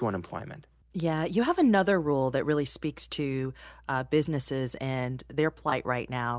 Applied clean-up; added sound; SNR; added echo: none; none; none; none.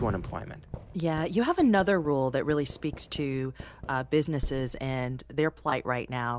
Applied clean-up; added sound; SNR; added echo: none; Fireworks; 14 dB; none.